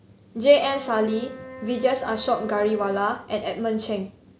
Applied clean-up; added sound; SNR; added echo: none; Wind instrument, woodwind instrument; 17 dB; none.